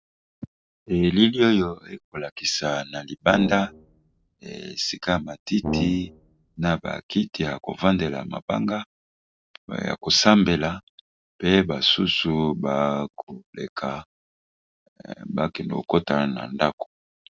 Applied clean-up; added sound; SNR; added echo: neural separator model SepFormer DNS4.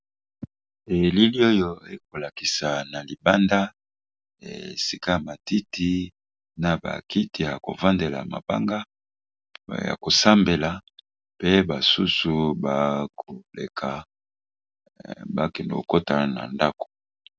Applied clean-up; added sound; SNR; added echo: none; none; none; none.